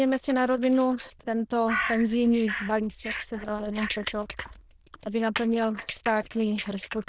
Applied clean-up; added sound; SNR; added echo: neural diffusion model UNIVERSE++.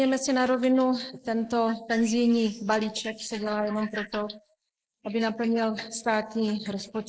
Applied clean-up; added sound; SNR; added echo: neural mask model Resemble Enhance denoiser.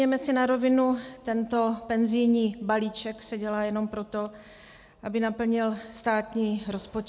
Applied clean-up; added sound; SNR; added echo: none; none; none; none.